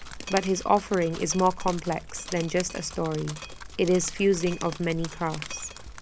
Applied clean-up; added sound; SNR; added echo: none; Drip; 11 dB; none.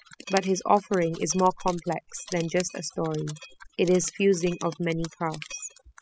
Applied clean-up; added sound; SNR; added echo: classical method spectral subtraction.